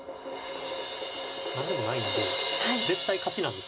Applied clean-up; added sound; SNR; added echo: none; Crash cymbal; -2 dB; none.